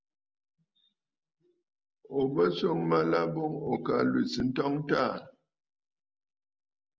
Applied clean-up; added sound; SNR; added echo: none; none; none; none.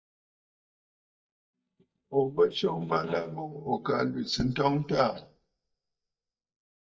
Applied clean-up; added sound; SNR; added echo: neural mask model DeepFilterNet 3.